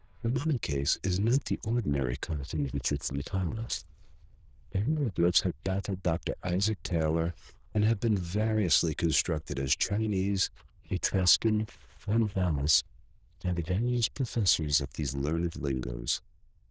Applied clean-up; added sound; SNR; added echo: neural diffusion model UNIVERSE++.